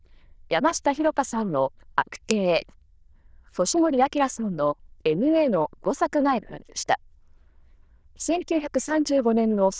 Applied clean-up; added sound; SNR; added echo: neural diffusion model UNIVERSE++.